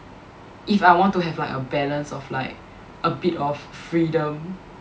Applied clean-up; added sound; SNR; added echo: none; none; none; none.